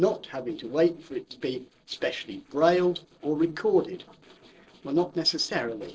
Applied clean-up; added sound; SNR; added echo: neural separator model SepFormer DNS4.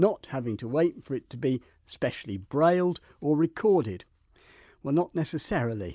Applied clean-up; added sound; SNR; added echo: none; none; none; none.